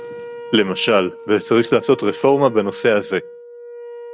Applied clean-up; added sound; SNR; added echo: none; Wind instrument, woodwind instrument; 15 dB; none.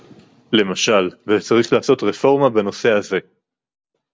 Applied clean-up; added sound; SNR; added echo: none; none; none; none.